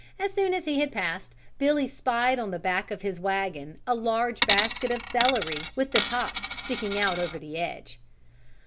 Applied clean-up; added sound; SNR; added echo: none; Coin (dropping); 2 dB; none.